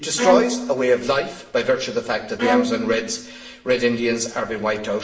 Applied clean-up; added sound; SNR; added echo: none; Bowed string instrument; 5 dB; reverberation time 0.6 s.